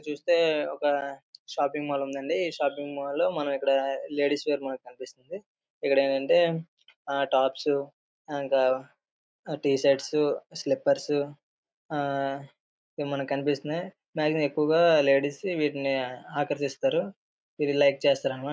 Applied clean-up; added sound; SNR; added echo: none; none; none; none.